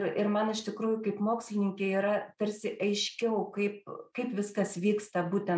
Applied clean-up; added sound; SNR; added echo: none; none; none; none.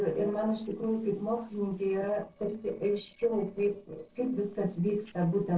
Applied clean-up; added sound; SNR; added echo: neural separator model SepFormer DNS4.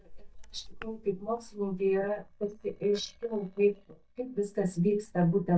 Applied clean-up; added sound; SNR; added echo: neural mask model DeepFilterNet 3.